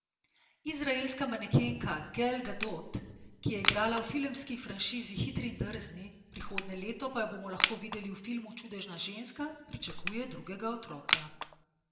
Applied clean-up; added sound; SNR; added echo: none; Crushing; 0 dB; reverberation time 1.0 s.